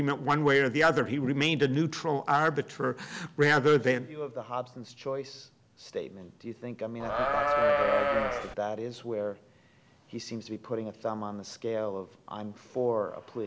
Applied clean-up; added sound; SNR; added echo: none; Livestock, farm animals, working animals; -3 dB; none.